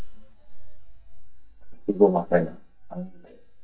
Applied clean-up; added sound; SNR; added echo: neural mask model DeepFilterNet 3.